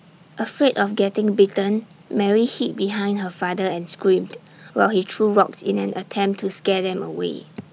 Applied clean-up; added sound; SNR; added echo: none; none; none; none.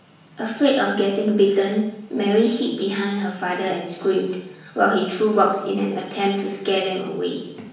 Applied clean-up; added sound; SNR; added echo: none; none; none; reverberation time 0.7 s.